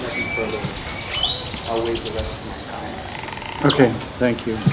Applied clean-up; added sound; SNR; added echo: none; Bird; 5 dB; none.